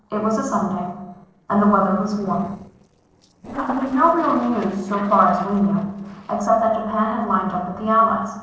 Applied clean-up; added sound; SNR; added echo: neural separator model SepFormer DNS4.